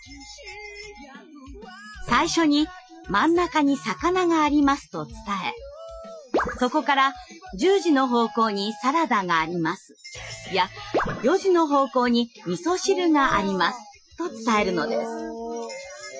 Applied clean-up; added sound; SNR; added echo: classical method Wiener filter.